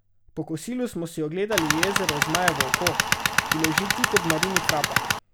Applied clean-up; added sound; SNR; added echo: none; Tools; -4 dB; none.